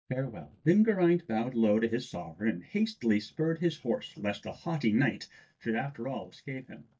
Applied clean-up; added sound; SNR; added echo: neural mask model DeepFilterNet 3.